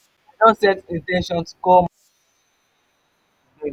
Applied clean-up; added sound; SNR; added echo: none; none; none; none.